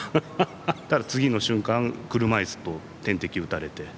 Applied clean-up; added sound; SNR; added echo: none; none; none; none.